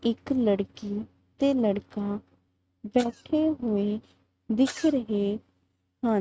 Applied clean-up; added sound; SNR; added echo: neural mask model RNNoise.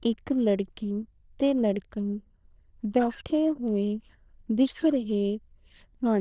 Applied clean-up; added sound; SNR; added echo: neural diffusion model UNIVERSE++.